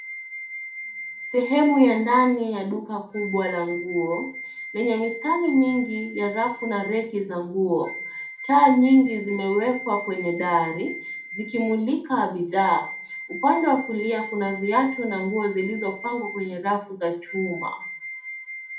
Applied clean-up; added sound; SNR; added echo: none; Wind instrument, woodwind instrument; 13 dB; reverberation time 0.4 s.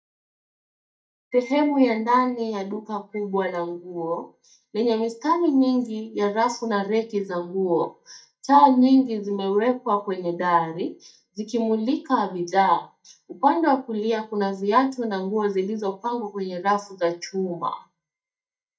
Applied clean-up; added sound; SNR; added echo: neural mask model DeepFilterNet 3.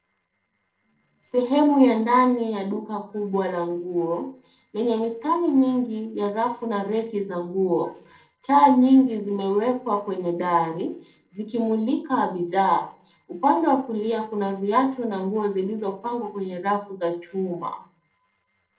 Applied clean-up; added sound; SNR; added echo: neural separator model SepFormer DNS4.